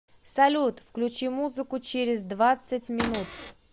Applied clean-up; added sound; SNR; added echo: none; Cupboard open or close / Door; 8 dB; none.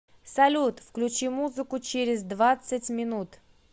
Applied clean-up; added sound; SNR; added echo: none; none; none; none.